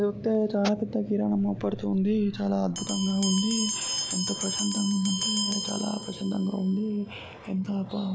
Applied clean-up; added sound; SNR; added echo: none; Bell; 7 dB; none.